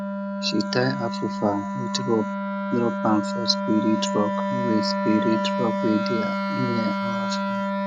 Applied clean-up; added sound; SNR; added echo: none; Wind instrument, woodwind instrument; 0 dB; none.